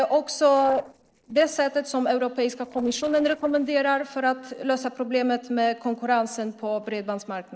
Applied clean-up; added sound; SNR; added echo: neural separator model SepFormer DNS4.